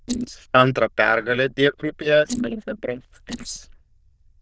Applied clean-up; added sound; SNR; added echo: neural diffusion model UNIVERSE++.